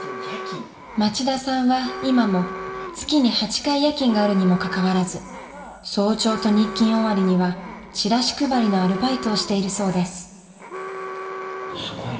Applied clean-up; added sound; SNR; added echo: none; Alarm; 12 dB; reverberation time 2.9 s.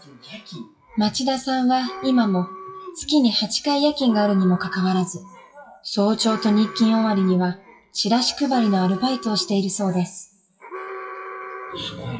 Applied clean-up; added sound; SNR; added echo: classical method WPE with log-MMSE.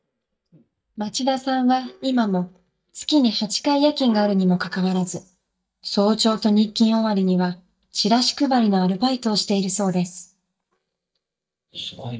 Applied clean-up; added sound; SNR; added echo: neural mask model DeepFilterNet 3.